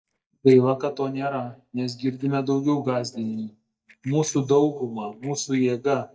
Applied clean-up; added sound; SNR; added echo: neural mask model DeepFilterNet 3.